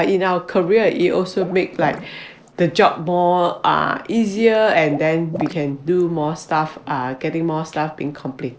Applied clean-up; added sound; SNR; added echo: neural separator model SepFormer DNS4.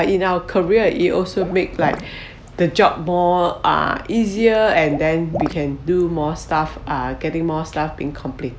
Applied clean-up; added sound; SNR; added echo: none; Water / Liquid; 15 dB; none.